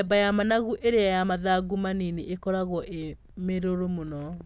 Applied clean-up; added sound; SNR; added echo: none; none; none; none.